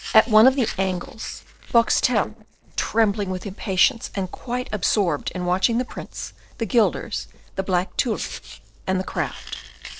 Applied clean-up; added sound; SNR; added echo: neural separator model SepFormer DNS4.